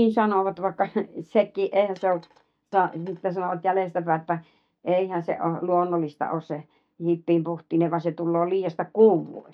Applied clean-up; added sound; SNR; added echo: neural mask model DeepFilterNet 3.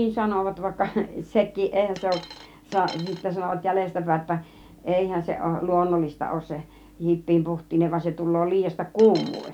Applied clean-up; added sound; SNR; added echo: none; Coin (dropping); 15 dB; none.